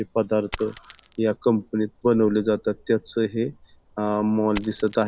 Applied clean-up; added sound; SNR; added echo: none; Coin (dropping); 14 dB; none.